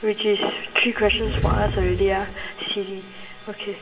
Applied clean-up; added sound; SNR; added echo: none; Animal; 2 dB; reverberation time 2.2 s.